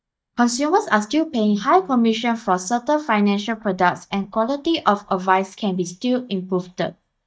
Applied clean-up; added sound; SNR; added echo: neural mask model DeepFilterNet 3.